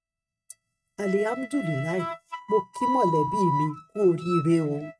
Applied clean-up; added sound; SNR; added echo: neural mask model RNNoise.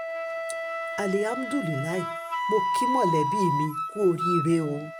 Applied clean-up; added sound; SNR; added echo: none; Wind instrument, woodwind instrument; 1 dB; none.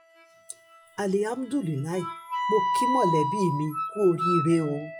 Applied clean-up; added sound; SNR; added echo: classical method log-MMSE.